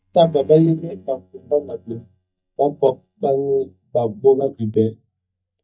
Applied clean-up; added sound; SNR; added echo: neural mask model DeepFilterNet 3.